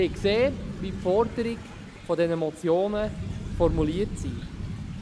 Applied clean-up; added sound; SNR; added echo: none; Thunder / Rain; 7 dB; none.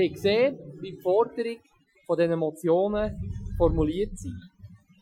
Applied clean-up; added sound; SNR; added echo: classical method Wiener filter.